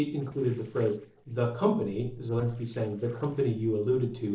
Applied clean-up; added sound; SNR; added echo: neural separator model SepFormer DNS4.